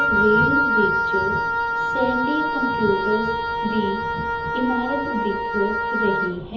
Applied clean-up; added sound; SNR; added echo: none; Wind instrument, woodwind instrument; -2 dB; reverberation time 1.2 s.